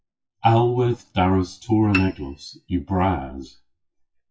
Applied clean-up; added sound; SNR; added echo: classical method WPE with log-MMSE.